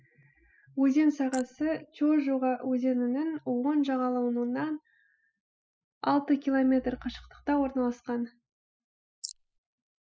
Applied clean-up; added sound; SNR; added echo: neural mask model Resemble Enhance denoiser.